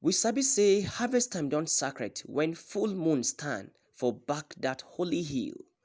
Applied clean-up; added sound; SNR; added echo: none; none; none; none.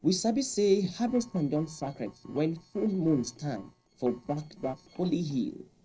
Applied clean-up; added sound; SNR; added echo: neural separator model SepFormer DNS4.